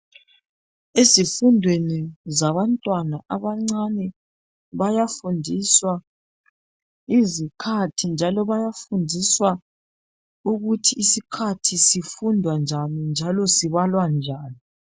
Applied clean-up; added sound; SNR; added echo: none; none; none; none.